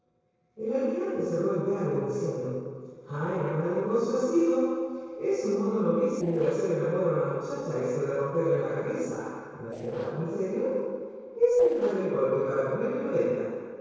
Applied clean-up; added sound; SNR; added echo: neural separator model SepFormer DNS4.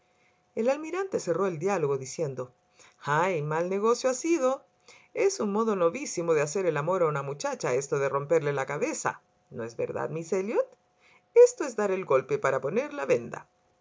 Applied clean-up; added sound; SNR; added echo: none; none; none; none.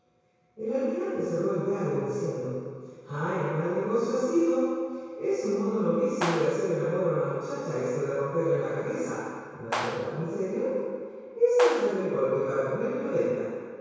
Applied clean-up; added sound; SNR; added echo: none; Clapping; 9 dB; reverberation time 2.0 s.